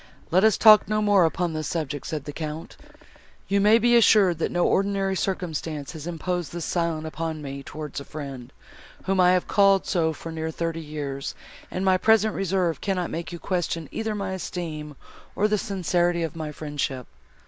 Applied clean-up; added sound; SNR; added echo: none; none; none; none.